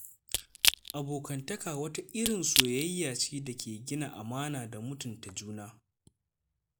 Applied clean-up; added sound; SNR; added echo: none; Crack / Crushing; -4 dB; none.